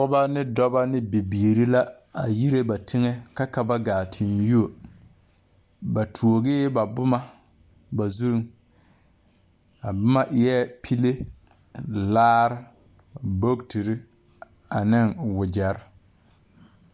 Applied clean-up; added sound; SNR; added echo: none; none; none; none.